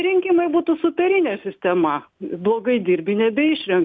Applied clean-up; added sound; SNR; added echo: none; none; none; none.